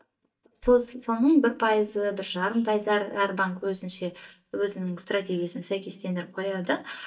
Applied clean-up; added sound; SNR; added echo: neural mask model DeepFilterNet 3.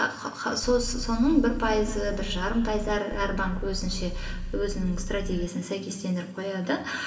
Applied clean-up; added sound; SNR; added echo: none; Idling / Car; 4 dB; reverberation time 2.1 s.